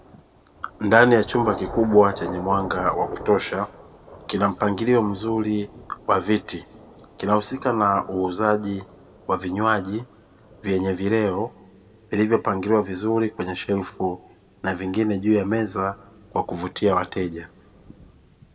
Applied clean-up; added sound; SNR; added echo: none; Thunder / Rain; 18 dB; reverberation time 1.5 s.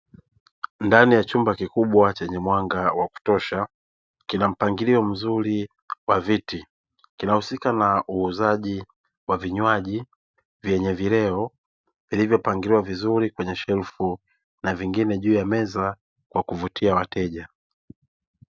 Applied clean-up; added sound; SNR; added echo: none; none; none; none.